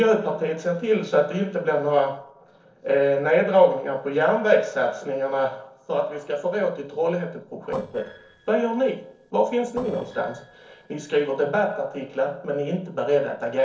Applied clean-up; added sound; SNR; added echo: neural separator model SepFormer DNS4.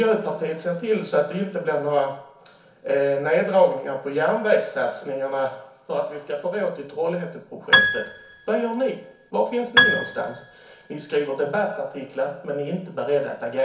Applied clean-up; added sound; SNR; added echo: none; Piano; -1 dB; reverberation time 0.7 s.